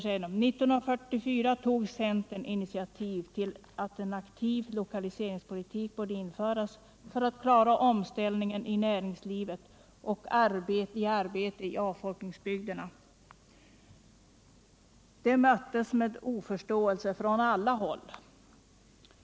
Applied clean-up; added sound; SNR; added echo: none; none; none; none.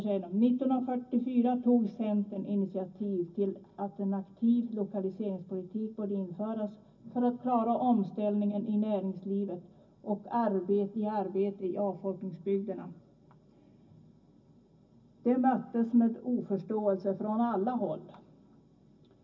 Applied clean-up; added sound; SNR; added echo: none; none; none; reverberation time 0.4 s.